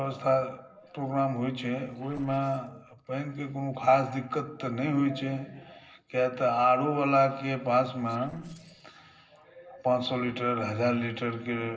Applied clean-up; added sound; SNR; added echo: neural separator model SepFormer DNS4.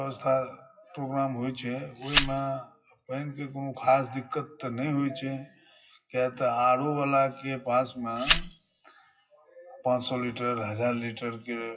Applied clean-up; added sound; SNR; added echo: classical method WPE with log-MMSE.